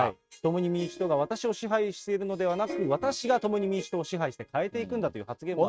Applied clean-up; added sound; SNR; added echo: neural mask model RNNoise.